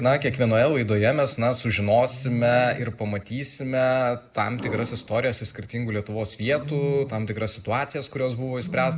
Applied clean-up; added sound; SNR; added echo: none; Wild animals; 13 dB; reverberation time 0.3 s.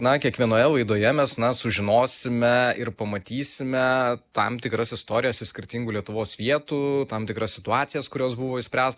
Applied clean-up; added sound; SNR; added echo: none; none; none; none.